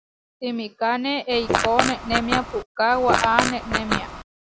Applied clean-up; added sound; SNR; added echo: none; Fart; 0 dB; none.